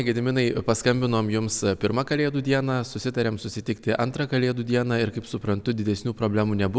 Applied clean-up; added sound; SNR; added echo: none; none; none; none.